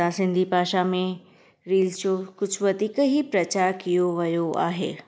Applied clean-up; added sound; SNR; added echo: none; none; none; none.